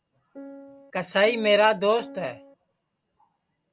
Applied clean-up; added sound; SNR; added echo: none; Piano; 17 dB; none.